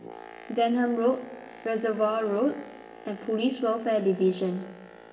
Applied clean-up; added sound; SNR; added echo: none; Boat, Water vehicle; 18 dB; reverberation time 0.8 s.